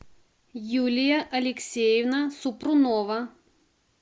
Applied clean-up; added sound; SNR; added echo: none; none; none; none.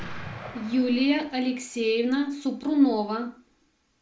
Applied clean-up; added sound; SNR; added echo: none; Explosion; 19 dB; reverberation time 0.4 s.